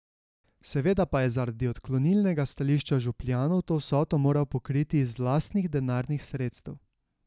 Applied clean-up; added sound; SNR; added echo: none; none; none; none.